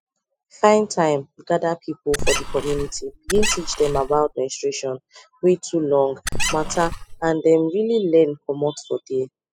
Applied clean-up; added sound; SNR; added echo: classical method spectral subtraction.